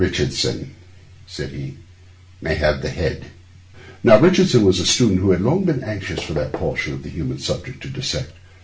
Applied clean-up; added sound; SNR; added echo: none; Knock / Wood; 17 dB; reverberation time 0.3 s.